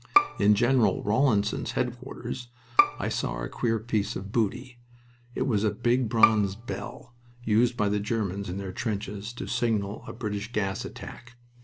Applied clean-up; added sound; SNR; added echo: none; Bowed string instrument; 4 dB; none.